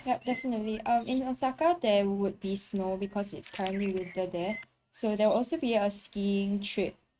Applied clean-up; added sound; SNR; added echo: neural mask model RNNoise.